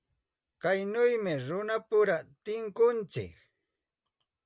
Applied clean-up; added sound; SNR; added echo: none; none; none; none.